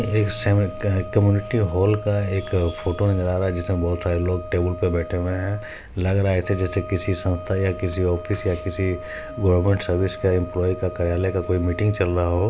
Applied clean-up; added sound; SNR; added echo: none; Wind instrument, woodwind instrument; 14 dB; none.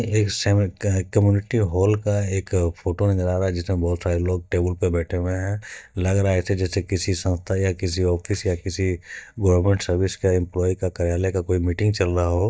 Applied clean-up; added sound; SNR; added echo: neural mask model DeepFilterNet 3.